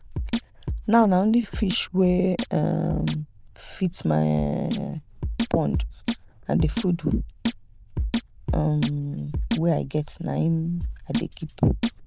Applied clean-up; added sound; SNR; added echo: neural diffusion model UNIVERSE++.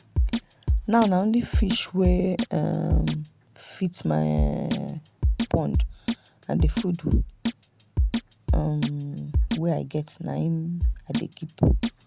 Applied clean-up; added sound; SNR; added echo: none; Drum kit; 0 dB; none.